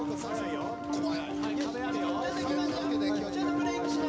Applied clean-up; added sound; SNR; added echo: none; Piano; -5 dB; none.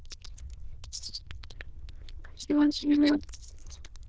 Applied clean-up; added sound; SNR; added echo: neural diffusion model UNIVERSE++.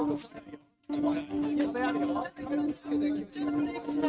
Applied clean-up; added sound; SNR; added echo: neural mask model RNNoise.